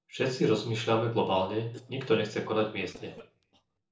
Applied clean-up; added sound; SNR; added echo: neural separator model SepFormer DNS4.